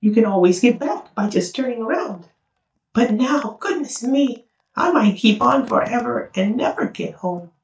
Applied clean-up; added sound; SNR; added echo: neural mask model DeepFilterNet 3.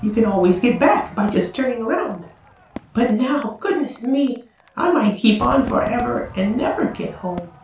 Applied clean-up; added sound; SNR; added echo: none; Crowd / Fireworks; 18 dB; reverberation time 0.3 s.